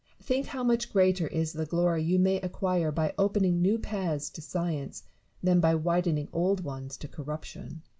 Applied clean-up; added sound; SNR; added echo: none; none; none; none.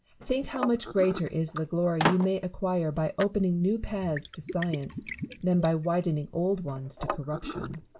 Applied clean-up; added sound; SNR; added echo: none; Liquid; 9 dB; none.